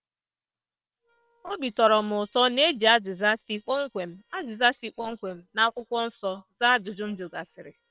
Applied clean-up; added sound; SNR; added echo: neural separator model SepFormer WHAM!.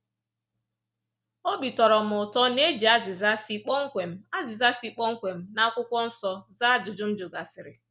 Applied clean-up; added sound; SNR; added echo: none; none; none; none.